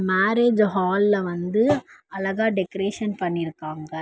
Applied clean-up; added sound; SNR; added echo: none; none; none; none.